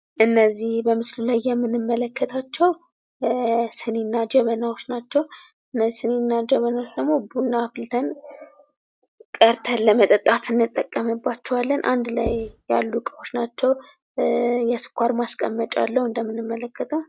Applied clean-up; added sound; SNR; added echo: none; Writing; 11 dB; none.